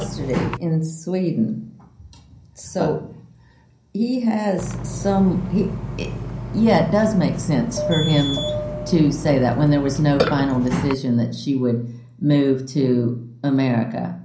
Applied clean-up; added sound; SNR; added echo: none; Burping, eructation; 9 dB; reverberation time 0.6 s.